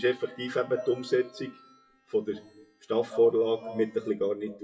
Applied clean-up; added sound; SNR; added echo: classical method WPE with log-MMSE.